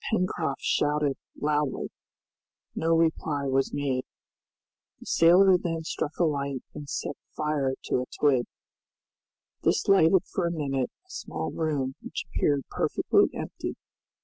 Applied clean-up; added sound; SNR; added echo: none; none; none; none.